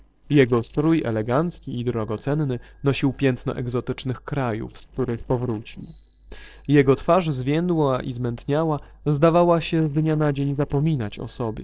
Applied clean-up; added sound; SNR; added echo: neural separator model SepFormer DNS4.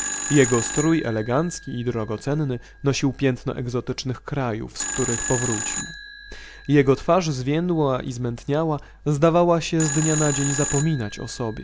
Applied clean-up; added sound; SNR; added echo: none; Telephone; 9 dB; none.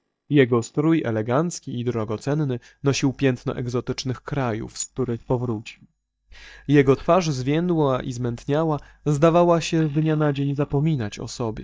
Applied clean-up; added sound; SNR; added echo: neural mask model DeepFilterNet 3.